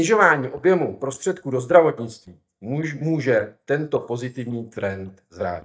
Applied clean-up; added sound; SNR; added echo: neural mask model DeepFilterNet 3.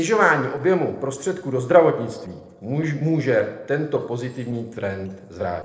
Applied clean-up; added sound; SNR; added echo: neural separator model SepFormer DNS4.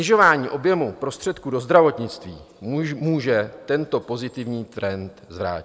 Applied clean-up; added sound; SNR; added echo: none; none; none; none.